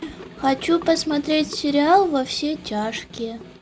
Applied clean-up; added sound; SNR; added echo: none; Snare drum + Sink (filling or washing) / Gurgling; 18 dB; none.